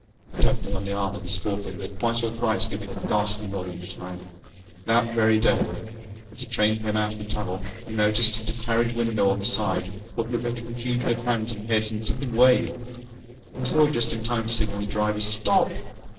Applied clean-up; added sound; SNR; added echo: neural separator model SepFormer DNS4.